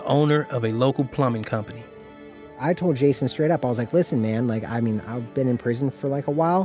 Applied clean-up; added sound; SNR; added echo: none; Musical instrument; 20 dB; none.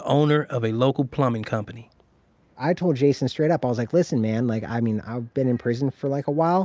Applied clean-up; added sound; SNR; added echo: none; none; none; none.